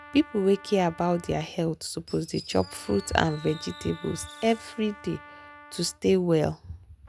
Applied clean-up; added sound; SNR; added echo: none; Trumpet + Fireworks; 20 dB; none.